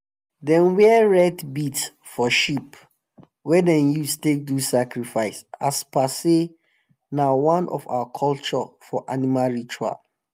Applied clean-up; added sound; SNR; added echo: none; none; none; none.